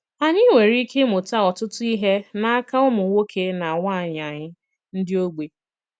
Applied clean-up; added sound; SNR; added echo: none; none; none; none.